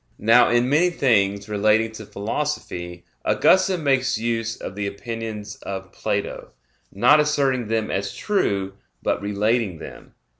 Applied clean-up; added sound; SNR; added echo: none; none; none; none.